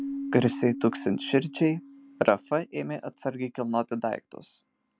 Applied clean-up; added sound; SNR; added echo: none; Keyboard (musical); 13 dB; none.